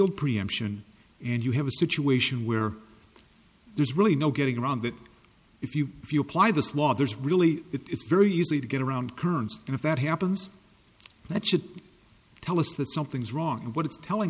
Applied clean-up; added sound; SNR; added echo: none; none; none; none.